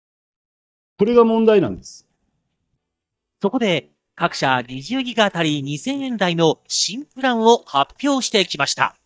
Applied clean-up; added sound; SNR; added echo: neural mask model DeepFilterNet 3.